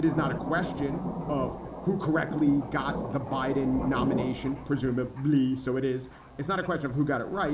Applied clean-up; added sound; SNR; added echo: none; Thunder; 7 dB; reverberation time 1.5 s.